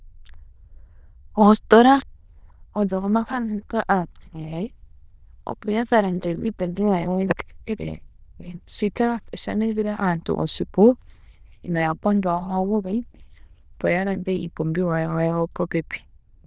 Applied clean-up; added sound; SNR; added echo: neural diffusion model UNIVERSE++.